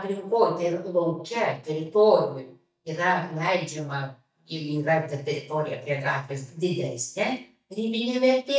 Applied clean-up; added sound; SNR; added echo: neural mask model DeepFilterNet 3.